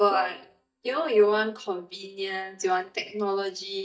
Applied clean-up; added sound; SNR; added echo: neural mask model DeepFilterNet 3.